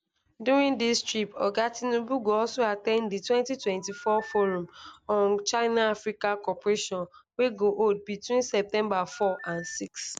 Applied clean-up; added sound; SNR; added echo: none; Telephone; 19 dB; none.